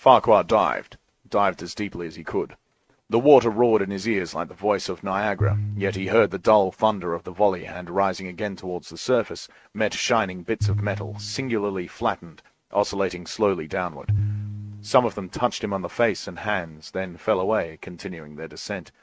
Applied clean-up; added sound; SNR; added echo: neural mask model RNNoise.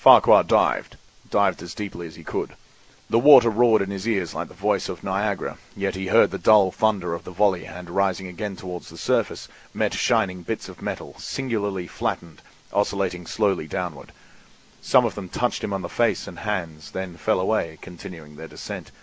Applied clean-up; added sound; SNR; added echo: none; none; none; none.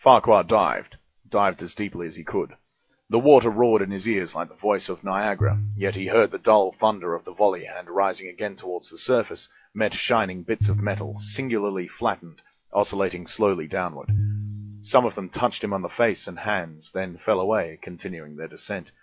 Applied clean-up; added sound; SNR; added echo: classical method log-MMSE.